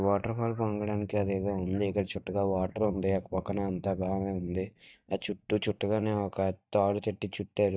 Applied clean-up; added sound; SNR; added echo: neural mask model DeepFilterNet 3.